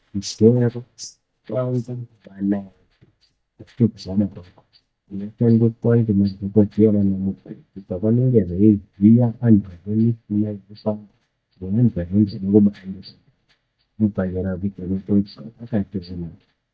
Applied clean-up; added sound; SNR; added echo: neural mask model DeepFilterNet 3.